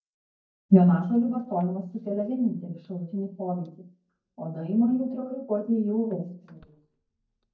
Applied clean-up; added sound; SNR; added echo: neural mask model DeepFilterNet 3.